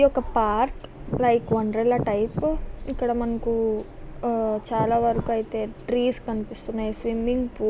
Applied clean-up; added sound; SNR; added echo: none; Wind; 8 dB; none.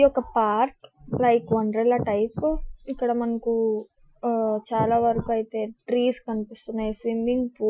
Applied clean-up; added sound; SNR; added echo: classical method Wiener filter.